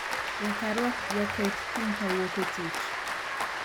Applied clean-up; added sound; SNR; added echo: none; Applause; -1 dB; none.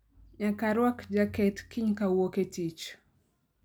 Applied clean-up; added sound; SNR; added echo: none; none; none; none.